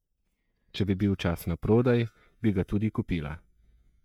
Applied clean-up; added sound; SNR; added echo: neural mask model DeepFilterNet 3.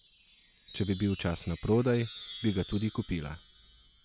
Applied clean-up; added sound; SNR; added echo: none; Chime; -2 dB; none.